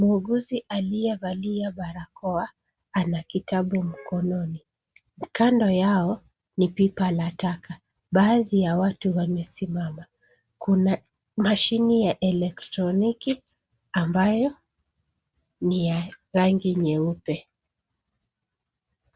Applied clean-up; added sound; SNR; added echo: none; none; none; none.